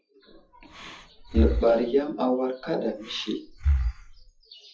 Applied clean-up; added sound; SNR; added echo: classical method WPE with log-MMSE.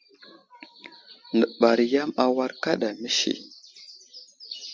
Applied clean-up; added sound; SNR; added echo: none; none; none; none.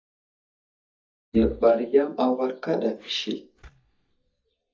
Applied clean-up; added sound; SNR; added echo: neural mask model DeepFilterNet 3.